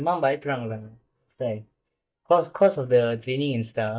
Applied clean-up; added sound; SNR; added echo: neural mask model DeepFilterNet 3.